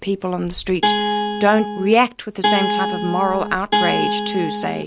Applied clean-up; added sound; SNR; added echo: none; Guitar; 0 dB; none.